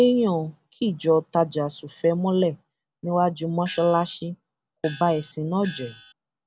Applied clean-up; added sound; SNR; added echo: none; Gong; 17 dB; none.